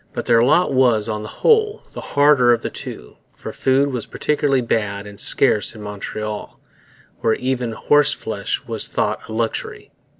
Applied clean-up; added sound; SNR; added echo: none; none; none; none.